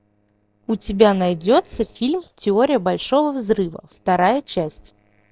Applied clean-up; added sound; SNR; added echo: neural separator model SepFormer DNS4.